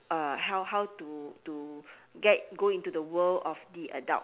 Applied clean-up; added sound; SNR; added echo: none; none; none; none.